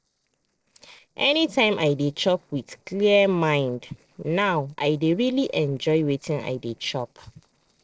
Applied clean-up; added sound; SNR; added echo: neural separator model SepFormer DNS4.